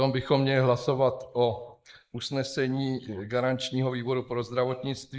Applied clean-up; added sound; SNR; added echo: neural mask model Resemble Enhance denoiser.